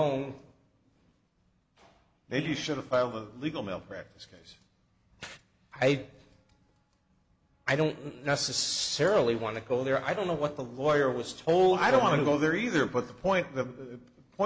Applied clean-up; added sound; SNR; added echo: none; none; none; none.